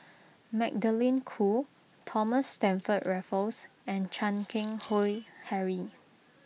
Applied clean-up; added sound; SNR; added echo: none; Cutlery, silverware; 19 dB; none.